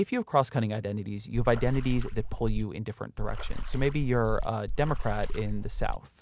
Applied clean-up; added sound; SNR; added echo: none; Water / Splash, splatter; 0 dB; none.